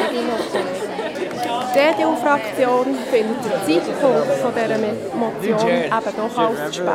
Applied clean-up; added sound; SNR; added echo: none; Chatter; 2 dB; none.